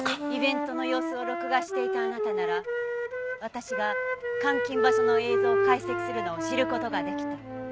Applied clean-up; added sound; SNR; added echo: none; Wind instrument, woodwind instrument; -4 dB; none.